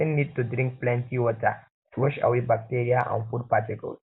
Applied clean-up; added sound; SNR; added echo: none; none; none; none.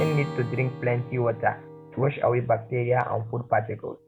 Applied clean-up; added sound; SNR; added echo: none; Acoustic guitar / Strum; 13 dB; none.